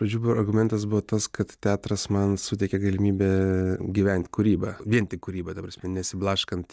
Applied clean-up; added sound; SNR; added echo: neural mask model DeepFilterNet 3.